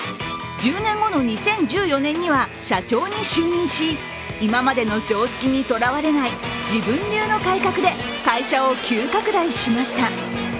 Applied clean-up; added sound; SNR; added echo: none; none; none; none.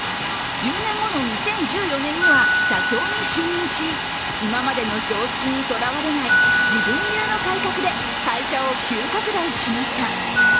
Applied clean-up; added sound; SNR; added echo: none; Domestic sounds, home sounds + Glockenspiel; -3 dB; none.